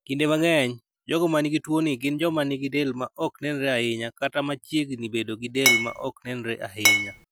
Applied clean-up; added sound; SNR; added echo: none; Glass; -5 dB; none.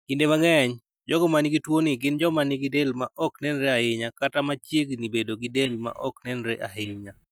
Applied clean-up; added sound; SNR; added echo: neural mask model DeepFilterNet 3.